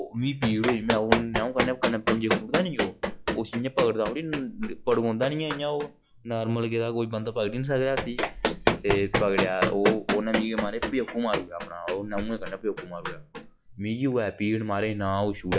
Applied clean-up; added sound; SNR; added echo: classical method log-MMSE.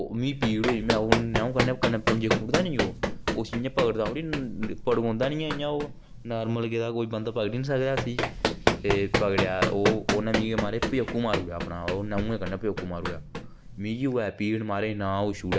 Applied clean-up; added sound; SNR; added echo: none; Run; 2 dB; none.